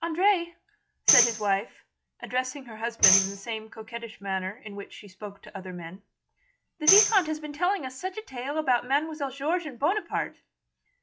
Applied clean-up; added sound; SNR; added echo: classical method log-MMSE.